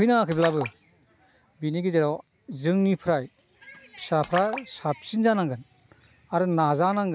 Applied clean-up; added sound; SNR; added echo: none; Splash, splatter; 15 dB; none.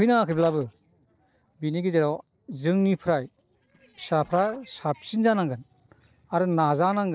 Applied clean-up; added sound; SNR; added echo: neural separator model SepFormer DNS4.